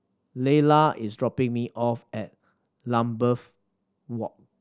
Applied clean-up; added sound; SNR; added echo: none; none; none; none.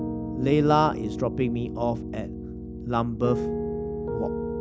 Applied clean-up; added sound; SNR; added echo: none; Piano; 4 dB; none.